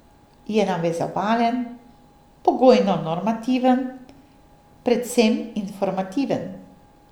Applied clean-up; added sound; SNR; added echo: none; none; none; none.